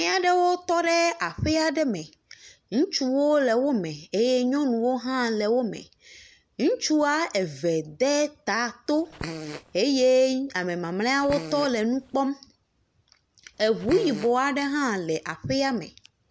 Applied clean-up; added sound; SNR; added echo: none; Fart; 13 dB; none.